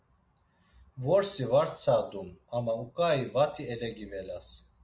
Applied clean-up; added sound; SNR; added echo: none; none; none; none.